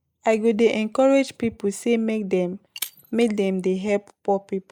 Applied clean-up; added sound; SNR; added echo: neural mask model Resemble Enhance denoiser.